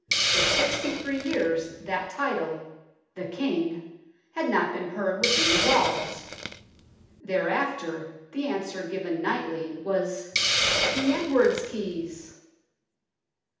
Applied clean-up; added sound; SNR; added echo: none; Hiss; 2 dB; reverberation time 0.8 s.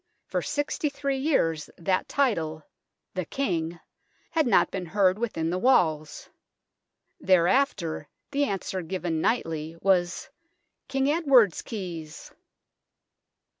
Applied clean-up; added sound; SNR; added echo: none; none; none; none.